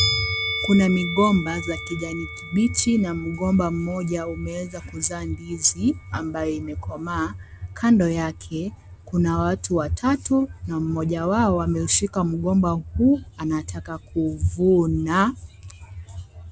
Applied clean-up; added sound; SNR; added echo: none; Musical instrument; 13 dB; none.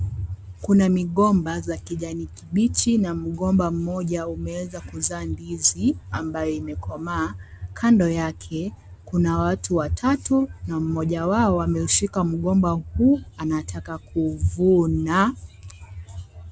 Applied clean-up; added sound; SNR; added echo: none; none; none; none.